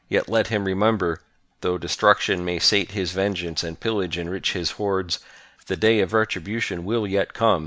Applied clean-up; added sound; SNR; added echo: none; none; none; none.